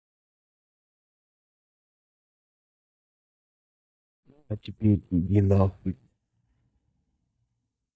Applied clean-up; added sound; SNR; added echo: neural mask model DeepFilterNet 3.